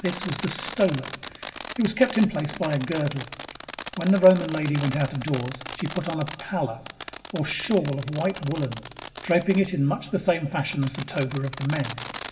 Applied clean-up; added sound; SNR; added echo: none; Fireworks; 9 dB; reverberation time 0.9 s.